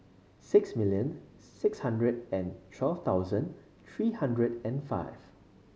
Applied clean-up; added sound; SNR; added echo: none; none; none; none.